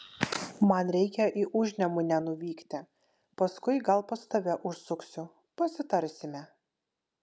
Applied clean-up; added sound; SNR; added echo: none; none; none; none.